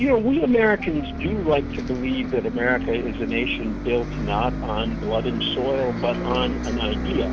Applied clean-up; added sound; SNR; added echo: none; Bus; 5 dB; none.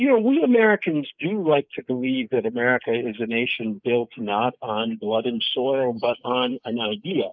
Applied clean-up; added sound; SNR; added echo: neural mask model Resemble Enhance denoiser.